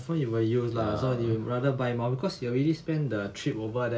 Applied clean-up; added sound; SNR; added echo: none; none; none; none.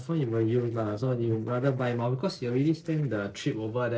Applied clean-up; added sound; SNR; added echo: neural separator model SepFormer DNS4.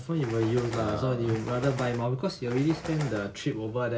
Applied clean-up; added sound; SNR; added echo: none; Bird; 12 dB; none.